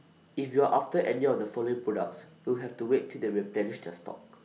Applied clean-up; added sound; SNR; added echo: none; none; none; none.